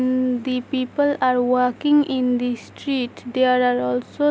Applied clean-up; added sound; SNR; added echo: none; none; none; none.